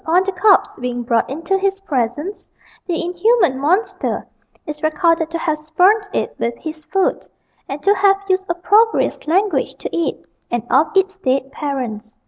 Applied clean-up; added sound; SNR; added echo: none; none; none; none.